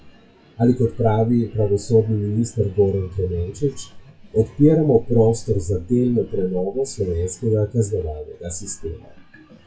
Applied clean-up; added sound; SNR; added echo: classical method WPE with log-MMSE.